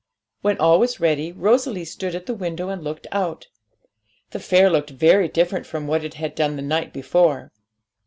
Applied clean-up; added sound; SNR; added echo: none; none; none; none.